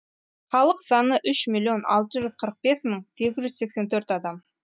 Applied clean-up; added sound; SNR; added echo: neural mask model DeepFilterNet 3.